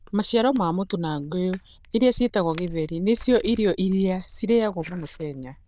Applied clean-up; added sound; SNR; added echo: neural diffusion model UNIVERSE++.